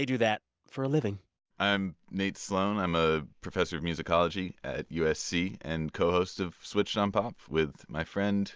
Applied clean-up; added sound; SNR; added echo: none; none; none; none.